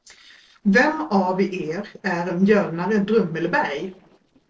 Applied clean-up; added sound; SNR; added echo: neural separator model SepFormer DNS4.